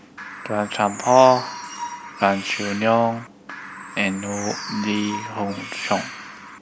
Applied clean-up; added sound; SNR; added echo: none; Bird; 12 dB; none.